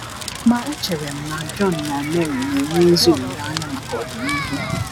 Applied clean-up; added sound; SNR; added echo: none; Crackle; 7 dB; none.